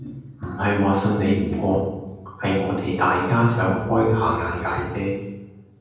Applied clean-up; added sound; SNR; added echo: none; Musical instrument; 19 dB; reverberation time 1.2 s.